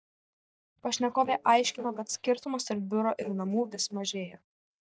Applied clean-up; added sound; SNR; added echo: neural mask model DeepFilterNet 3.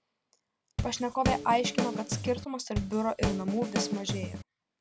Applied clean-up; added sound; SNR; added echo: none; Drum kit; 1 dB; none.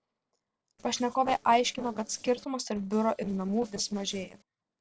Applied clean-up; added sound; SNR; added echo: neural separator model SepFormer DNS4.